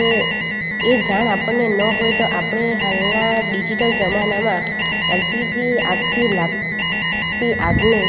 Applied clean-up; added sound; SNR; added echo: none; Alarm; 1 dB; none.